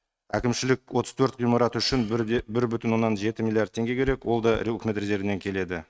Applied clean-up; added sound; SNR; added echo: neural mask model RNNoise.